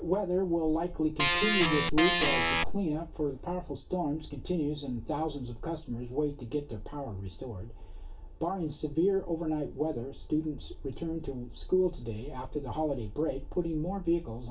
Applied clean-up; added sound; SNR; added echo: none; Organ; -5 dB; reverberation time 0.2 s.